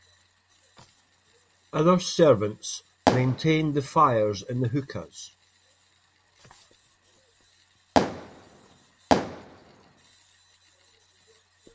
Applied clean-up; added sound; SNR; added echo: none; Fireworks; 0 dB; none.